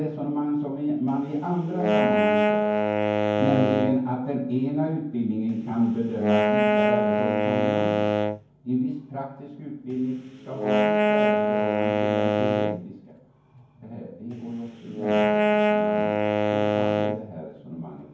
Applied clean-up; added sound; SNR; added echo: none; Wind instrument, woodwind instrument; -4 dB; reverberation time 0.9 s.